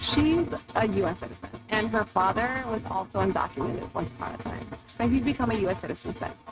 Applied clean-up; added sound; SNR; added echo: neural mask model RNNoise.